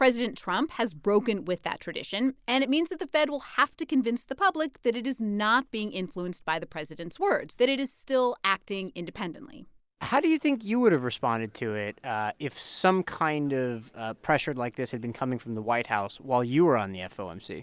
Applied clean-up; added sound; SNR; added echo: none; none; none; none.